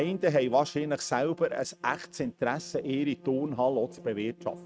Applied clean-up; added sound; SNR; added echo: neural mask model RNNoise.